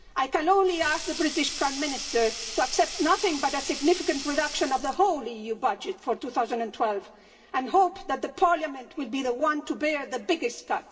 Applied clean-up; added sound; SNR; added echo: none; Sink (filling or washing); 13 dB; reverberation time 1.9 s.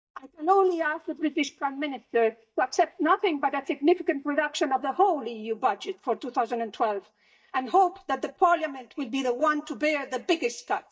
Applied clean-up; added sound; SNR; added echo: neural mask model DeepFilterNet 3.